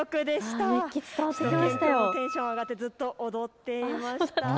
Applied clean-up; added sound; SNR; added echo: none; Wind instrument, woodwind instrument; 8 dB; none.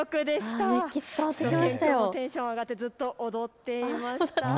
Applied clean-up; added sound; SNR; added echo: none; none; none; none.